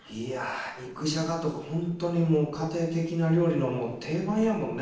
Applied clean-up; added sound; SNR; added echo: neural separator model SepFormer DNS4.